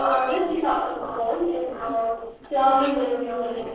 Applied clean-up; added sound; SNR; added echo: neural separator model SepFormer DNS4.